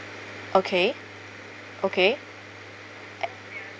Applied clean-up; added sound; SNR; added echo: none; none; none; none.